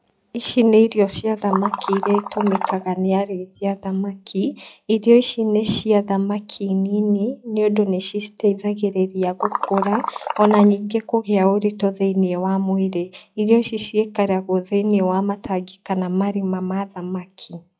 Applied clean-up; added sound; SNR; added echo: classical method log-MMSE.